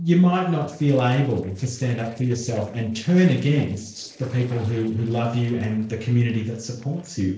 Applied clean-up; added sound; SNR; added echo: neural separator model SepFormer DNS4.